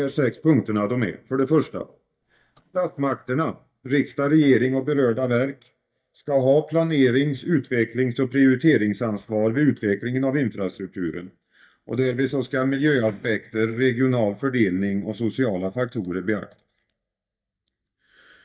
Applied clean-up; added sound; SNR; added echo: neural mask model DeepFilterNet 3.